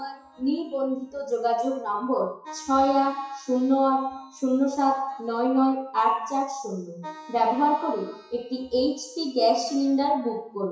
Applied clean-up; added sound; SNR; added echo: classical method WPE with log-MMSE.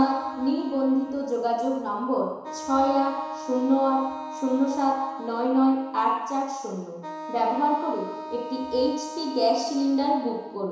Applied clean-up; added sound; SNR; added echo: none; Wind instrument, woodwind instrument; 13 dB; reverberation time 1.0 s.